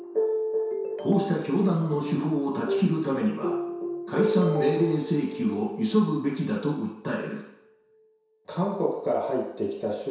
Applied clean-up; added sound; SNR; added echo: none; Ringtone; 11 dB; reverberation time 0.7 s.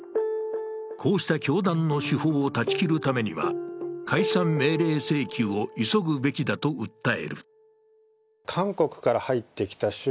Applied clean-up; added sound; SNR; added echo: none; none; none; none.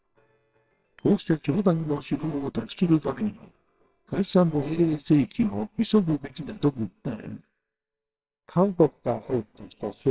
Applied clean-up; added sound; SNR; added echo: neural separator model SepFormer WHAMR!.